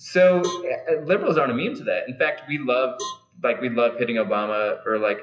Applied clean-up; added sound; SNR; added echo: classical method WPE with log-MMSE.